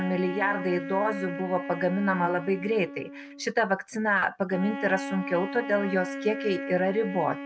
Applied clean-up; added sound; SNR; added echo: none; Wind instrument, woodwind instrument; 9 dB; none.